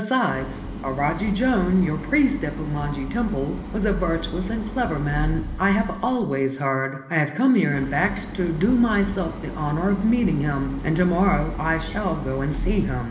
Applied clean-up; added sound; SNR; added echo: none; Idling; 8 dB; reverberation time 1.1 s.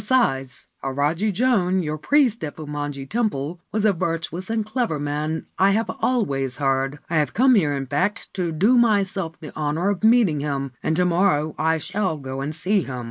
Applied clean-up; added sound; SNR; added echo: none; none; none; none.